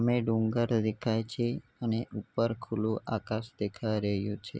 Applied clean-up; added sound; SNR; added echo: none; none; none; none.